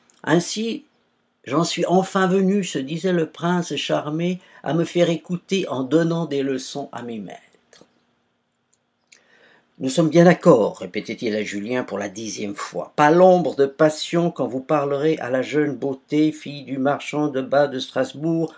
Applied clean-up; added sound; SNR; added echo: none; none; none; none.